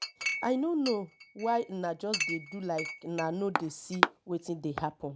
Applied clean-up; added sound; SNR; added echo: none; Chink, clink; 3 dB; none.